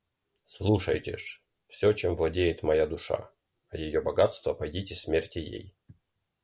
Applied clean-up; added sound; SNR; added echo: none; none; none; none.